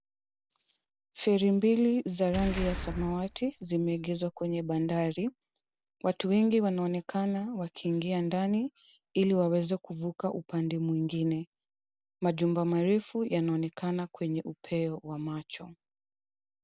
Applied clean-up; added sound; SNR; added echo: none; Boom; 10 dB; none.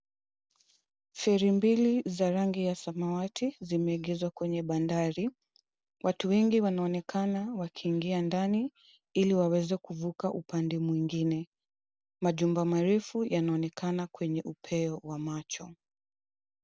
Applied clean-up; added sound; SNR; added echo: none; none; none; none.